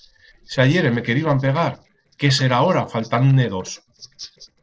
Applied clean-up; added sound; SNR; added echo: neural separator model SepFormer DNS4.